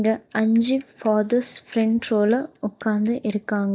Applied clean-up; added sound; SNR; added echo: neural mask model DeepFilterNet 3.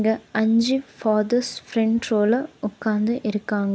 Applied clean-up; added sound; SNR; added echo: none; none; none; none.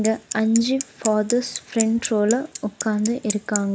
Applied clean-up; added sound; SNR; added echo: none; Bicycle; 10 dB; none.